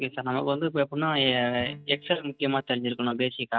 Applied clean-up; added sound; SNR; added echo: neural mask model DeepFilterNet 3.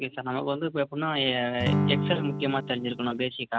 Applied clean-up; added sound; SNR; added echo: none; Acoustic guitar / Strum; 0 dB; none.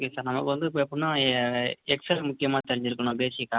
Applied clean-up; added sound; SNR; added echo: none; none; none; none.